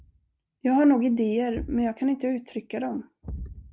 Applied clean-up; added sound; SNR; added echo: none; Thump, thud; 17 dB; none.